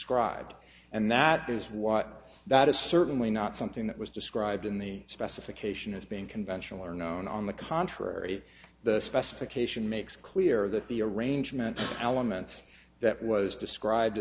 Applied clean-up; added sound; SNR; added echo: none; none; none; none.